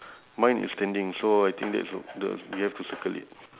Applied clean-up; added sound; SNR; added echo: none; none; none; none.